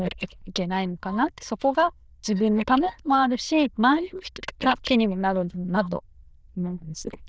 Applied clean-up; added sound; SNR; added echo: neural diffusion model UNIVERSE++.